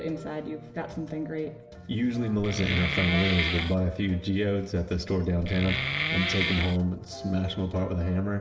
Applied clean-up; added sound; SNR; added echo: none; Wood; 2 dB; reverberation time 0.8 s.